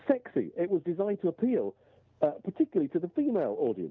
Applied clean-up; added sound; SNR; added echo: none; none; none; none.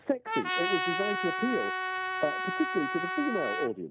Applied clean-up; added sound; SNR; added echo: none; Trumpet; 0 dB; none.